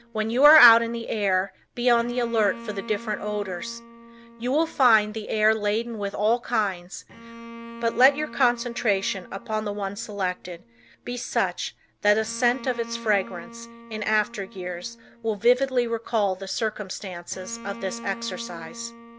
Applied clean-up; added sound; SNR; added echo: none; Bowed string instrument; 18 dB; none.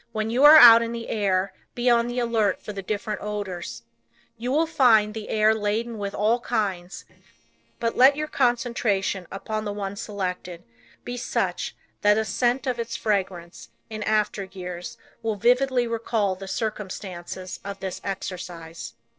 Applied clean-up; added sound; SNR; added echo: neural separator model SepFormer DNS4.